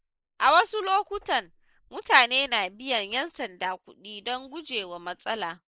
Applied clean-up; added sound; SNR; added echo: neural mask model Resemble Enhance denoiser.